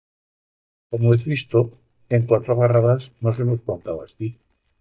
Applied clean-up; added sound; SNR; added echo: neural mask model DeepFilterNet 3.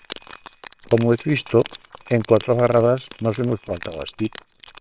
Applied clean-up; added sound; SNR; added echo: neural separator model SepFormer WHAMR!.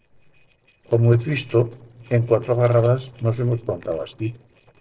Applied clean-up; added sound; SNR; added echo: neural separator model SepFormer DNS4.